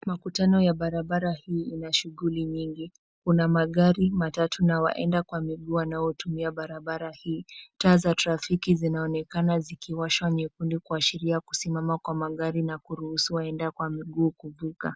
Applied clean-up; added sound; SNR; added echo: none; none; none; none.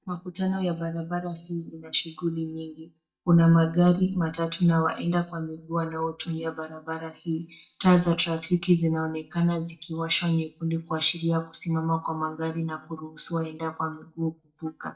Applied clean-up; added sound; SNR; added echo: neural mask model DeepFilterNet 3.